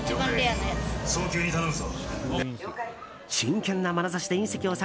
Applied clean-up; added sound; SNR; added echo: none; none; none; none.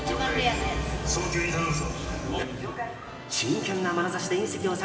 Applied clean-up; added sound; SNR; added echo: none; Keyboard (musical); 19 dB; reverberation time 2.7 s.